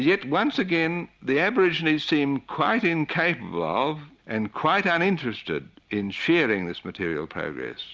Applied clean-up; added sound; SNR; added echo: none; none; none; none.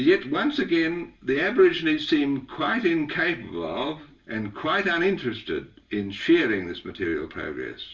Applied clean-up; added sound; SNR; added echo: none; none; none; reverberation time 0.2 s.